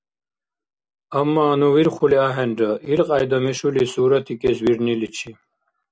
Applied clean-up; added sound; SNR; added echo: none; none; none; none.